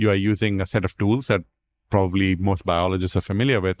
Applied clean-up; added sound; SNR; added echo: neural mask model Resemble Enhance denoiser.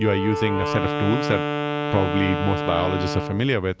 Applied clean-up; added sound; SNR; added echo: none; Wind instrument, woodwind instrument; 2 dB; none.